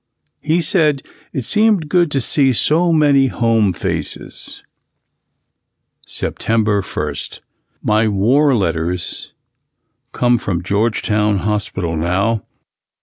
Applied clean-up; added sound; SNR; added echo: none; Brass instrument; 18 dB; none.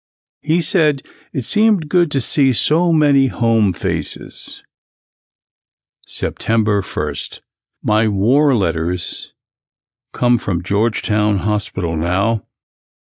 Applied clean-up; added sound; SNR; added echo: neural mask model DeepFilterNet 3.